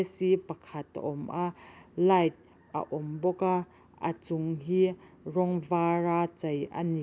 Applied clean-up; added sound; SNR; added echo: none; none; none; none.